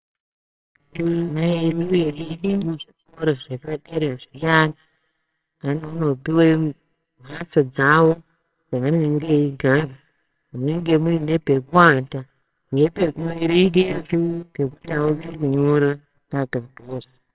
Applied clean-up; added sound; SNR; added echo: neural separator model SepFormer WHAMR!.